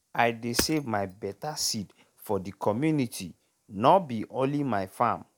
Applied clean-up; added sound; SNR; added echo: none; Hammer; 12 dB; none.